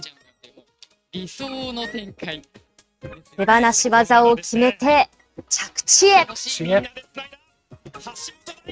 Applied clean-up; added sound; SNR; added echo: neural mask model RNNoise.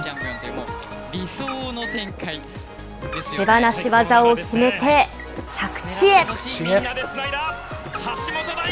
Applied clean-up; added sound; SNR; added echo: none; Car; 16 dB; none.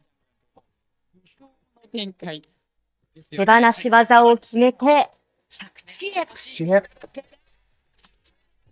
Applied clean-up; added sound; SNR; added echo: neural mask model DeepFilterNet 3.